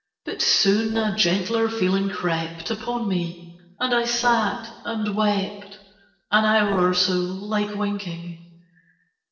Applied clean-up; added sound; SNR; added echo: neural separator model SepFormer DNS4.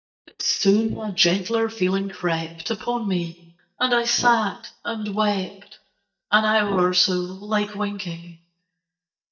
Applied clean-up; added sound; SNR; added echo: neural mask model DeepFilterNet 3.